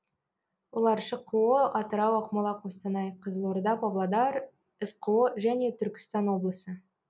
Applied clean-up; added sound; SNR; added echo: none; none; none; none.